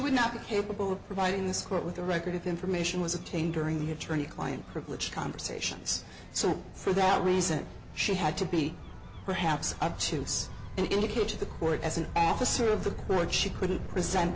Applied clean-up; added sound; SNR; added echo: none; Gull, seagull / Waves, surf / Siren; 12 dB; none.